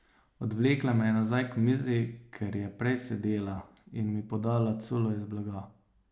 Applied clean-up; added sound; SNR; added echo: none; none; none; none.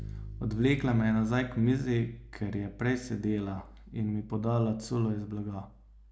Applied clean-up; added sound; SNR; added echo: none; Bass guitar; 16 dB; none.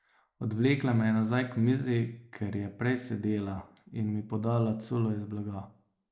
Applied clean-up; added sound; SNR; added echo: neural mask model Resemble Enhance denoiser.